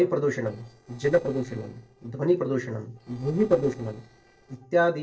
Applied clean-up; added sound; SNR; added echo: neural separator model SepFormer DNS4.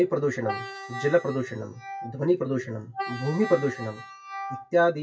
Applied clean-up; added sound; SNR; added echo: classical method WPE with log-MMSE.